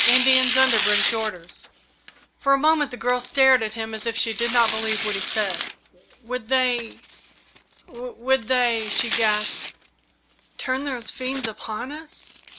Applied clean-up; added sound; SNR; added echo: none; Tearing; 2 dB; none.